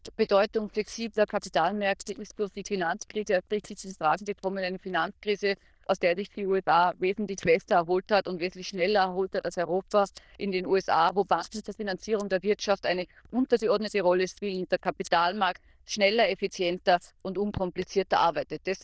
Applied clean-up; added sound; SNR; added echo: neural diffusion model UNIVERSE++.